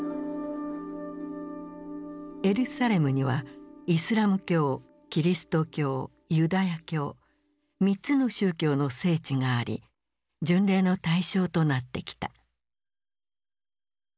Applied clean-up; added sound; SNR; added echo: none; none; none; none.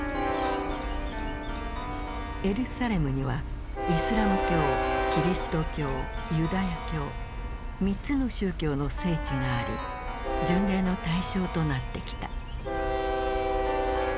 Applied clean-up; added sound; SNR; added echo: none; Train + Keyboard (musical); -1 dB; none.